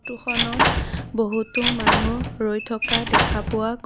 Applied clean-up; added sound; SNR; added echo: none; Squeak / Slam / Wood; -4 dB; none.